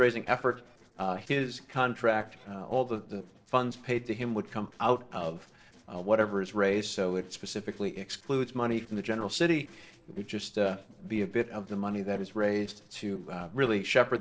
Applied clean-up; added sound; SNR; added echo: neural separator model SepFormer DNS4.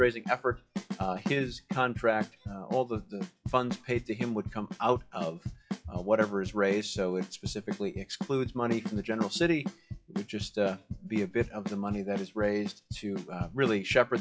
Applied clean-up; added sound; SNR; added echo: classical method WPE with log-MMSE.